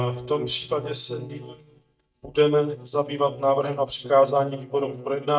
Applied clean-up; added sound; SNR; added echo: neural mask model DeepFilterNet 3.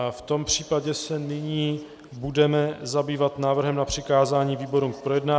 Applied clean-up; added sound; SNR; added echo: none; none; none; none.